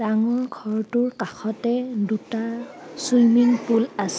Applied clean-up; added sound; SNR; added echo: none; none; none; none.